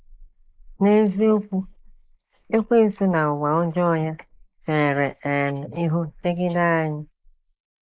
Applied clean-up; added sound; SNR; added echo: neural mask model Resemble Enhance denoiser.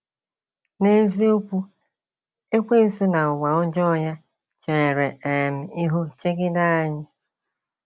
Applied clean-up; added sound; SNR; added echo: none; none; none; none.